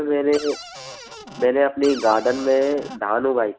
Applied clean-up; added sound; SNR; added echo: none; Cupboard open or close; 16 dB; none.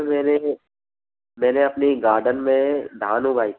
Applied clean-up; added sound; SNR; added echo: none; none; none; none.